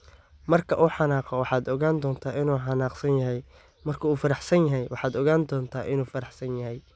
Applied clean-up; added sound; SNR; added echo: none; none; none; none.